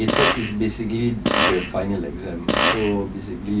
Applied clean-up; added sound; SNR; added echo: none; Fart; 0 dB; none.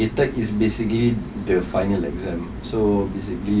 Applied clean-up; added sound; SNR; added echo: none; none; none; none.